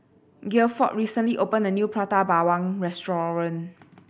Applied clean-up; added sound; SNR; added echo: none; none; none; none.